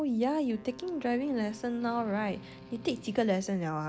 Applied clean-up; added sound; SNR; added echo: none; Strum + Wind instrument, woodwind instrument; 20 dB; none.